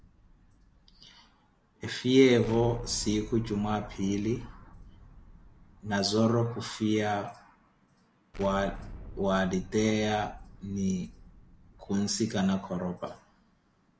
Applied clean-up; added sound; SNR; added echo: none; Explosion; 17 dB; none.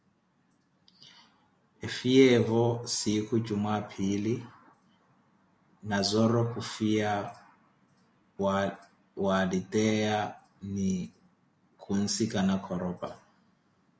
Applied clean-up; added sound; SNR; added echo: none; none; none; none.